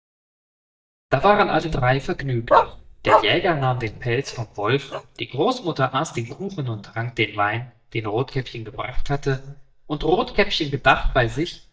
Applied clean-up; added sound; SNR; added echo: neural mask model DeepFilterNet 3.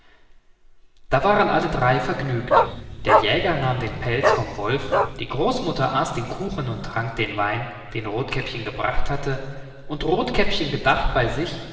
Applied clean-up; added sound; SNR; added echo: none; Bark; -1 dB; reverberation time 2.1 s.